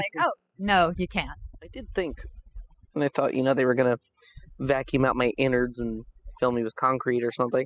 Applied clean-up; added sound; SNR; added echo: classical method spectral subtraction.